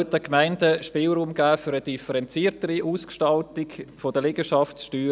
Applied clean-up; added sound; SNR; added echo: none; none; none; none.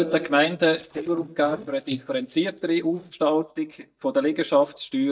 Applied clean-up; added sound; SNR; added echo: neural mask model DeepFilterNet 3.